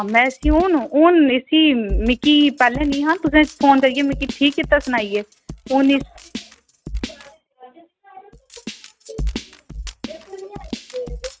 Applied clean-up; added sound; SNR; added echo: neural mask model RNNoise.